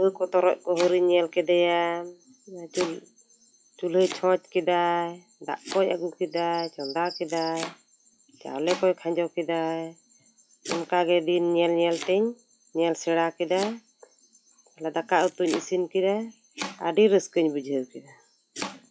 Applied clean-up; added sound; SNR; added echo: classical method log-MMSE.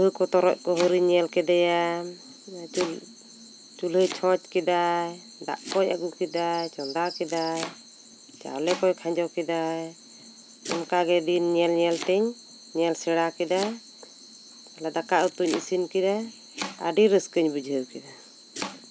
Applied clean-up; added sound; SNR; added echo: none; Domestic sounds, home sounds; 17 dB; none.